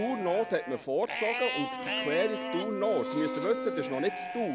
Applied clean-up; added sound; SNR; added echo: none; Livestock, farm animals, working animals + Wind instrument, woodwind instrument; 4 dB; none.